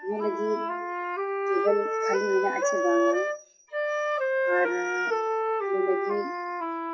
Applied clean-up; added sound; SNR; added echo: classical method WPE with log-MMSE.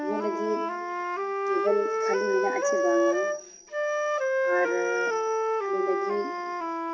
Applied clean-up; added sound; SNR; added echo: none; Wind instrument, woodwind instrument; -3 dB; reverberation time 1.9 s.